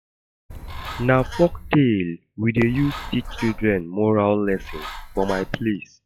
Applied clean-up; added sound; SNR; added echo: classical method log-MMSE.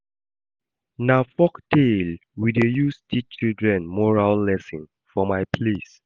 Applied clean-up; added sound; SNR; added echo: none; none; none; none.